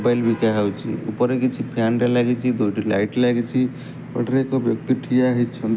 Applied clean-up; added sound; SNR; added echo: none; none; none; none.